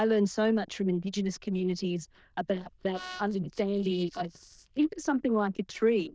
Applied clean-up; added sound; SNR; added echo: neural diffusion model UNIVERSE++.